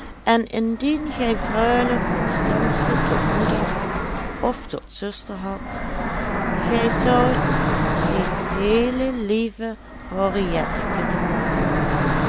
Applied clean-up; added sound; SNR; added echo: none; Fixed-wing aircraft, airplane; -2 dB; none.